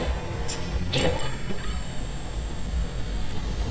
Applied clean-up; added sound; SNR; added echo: neural mask model DeepFilterNet 3.